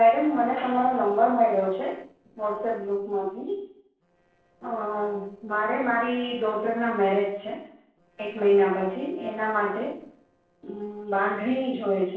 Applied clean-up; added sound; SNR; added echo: neural separator model SepFormer DNS4.